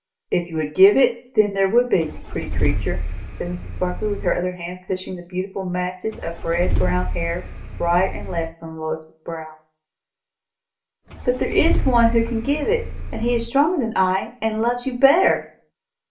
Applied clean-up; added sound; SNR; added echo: none; Engine starting / Car; 2 dB; reverberation time 0.4 s.